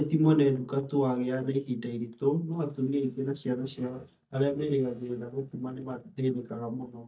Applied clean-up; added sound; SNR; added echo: neural mask model DeepFilterNet 3.